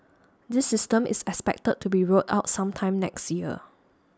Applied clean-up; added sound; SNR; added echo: none; none; none; none.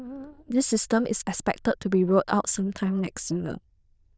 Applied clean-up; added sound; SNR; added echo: neural diffusion model UNIVERSE++.